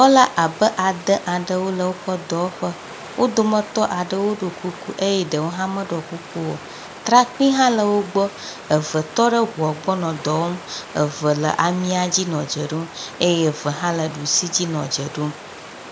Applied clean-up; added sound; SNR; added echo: none; Water; 16 dB; none.